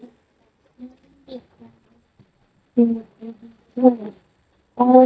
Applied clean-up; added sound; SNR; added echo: neural mask model DeepFilterNet 3.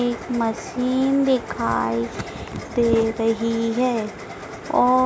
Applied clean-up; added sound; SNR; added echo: none; none; none; none.